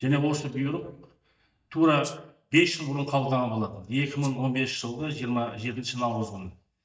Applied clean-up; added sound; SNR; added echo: neural mask model DeepFilterNet 3.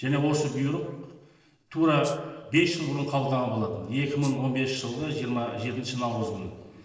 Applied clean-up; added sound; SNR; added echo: neural separator model SepFormer DNS4.